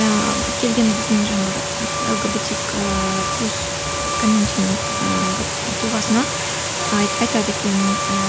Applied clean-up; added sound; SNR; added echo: none; Water + Truck; 0 dB; none.